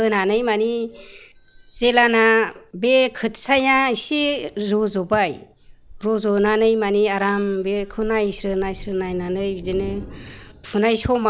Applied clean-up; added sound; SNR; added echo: none; Thunder; 20 dB; none.